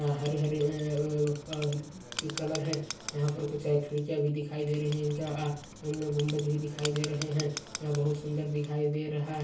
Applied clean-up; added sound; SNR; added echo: none; Writing; 13 dB; reverberation time 0.4 s.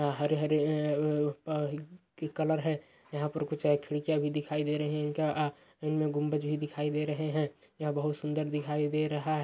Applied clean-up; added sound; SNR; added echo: none; none; none; none.